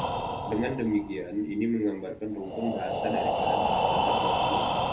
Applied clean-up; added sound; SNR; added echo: none; Breathing; -3 dB; reverberation time 0.3 s.